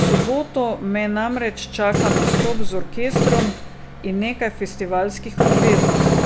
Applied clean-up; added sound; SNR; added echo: none; Tools; -1 dB; none.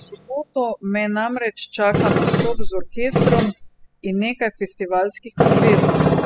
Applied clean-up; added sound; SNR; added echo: classical method spectral subtraction.